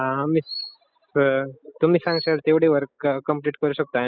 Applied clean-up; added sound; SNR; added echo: classical method spectral subtraction.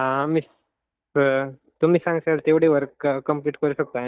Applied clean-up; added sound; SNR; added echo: neural mask model DeepFilterNet 3.